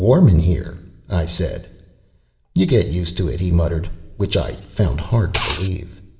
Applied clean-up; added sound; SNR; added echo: none; Liquid; 9 dB; reverberation time 0.9 s.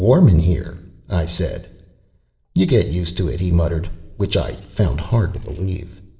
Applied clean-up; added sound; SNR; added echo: neural separator model SepFormer DNS4.